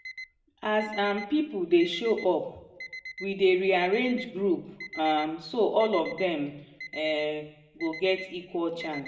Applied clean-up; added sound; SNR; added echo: none; Alarm; 16 dB; reverberation time 0.7 s.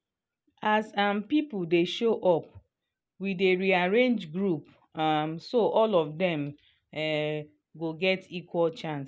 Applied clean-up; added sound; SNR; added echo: none; none; none; none.